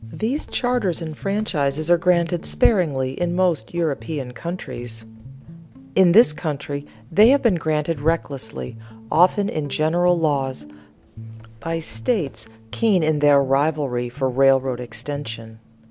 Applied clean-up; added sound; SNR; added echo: none; Guitar; 17 dB; none.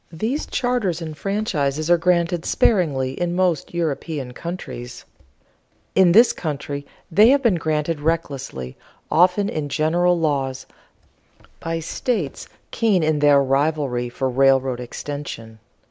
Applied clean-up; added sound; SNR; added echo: none; none; none; none.